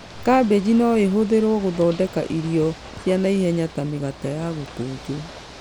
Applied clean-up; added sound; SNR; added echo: none; Ocean / Boat, Water vehicle; 18 dB; none.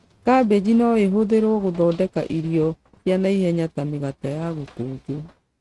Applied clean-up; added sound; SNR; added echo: neural mask model RNNoise.